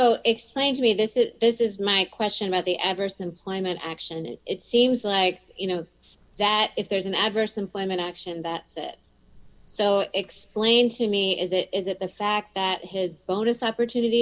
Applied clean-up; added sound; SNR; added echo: none; none; none; none.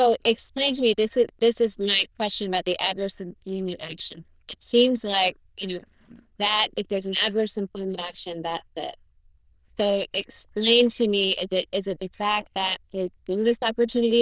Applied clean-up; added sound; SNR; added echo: neural diffusion model UNIVERSE++.